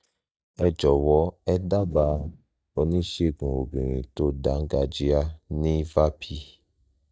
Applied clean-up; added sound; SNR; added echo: neural mask model DeepFilterNet 3.